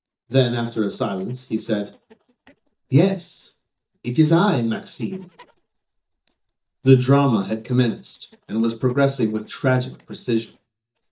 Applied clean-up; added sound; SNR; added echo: neural mask model DeepFilterNet 3.